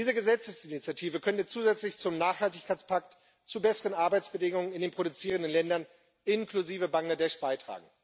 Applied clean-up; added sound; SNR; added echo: none; none; none; none.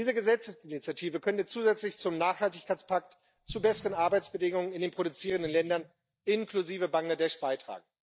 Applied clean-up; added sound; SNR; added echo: neural mask model DeepFilterNet 3.